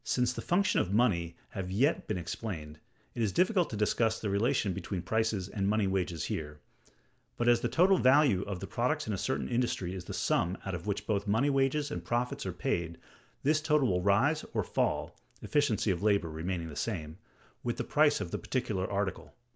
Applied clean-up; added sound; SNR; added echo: none; none; none; none.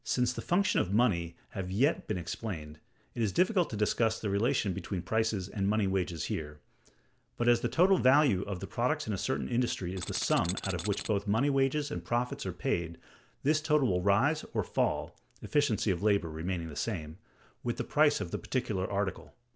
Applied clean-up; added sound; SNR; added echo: none; Tools; 10 dB; none.